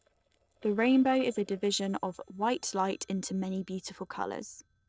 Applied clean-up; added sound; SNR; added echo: neural separator model SepFormer DNS4.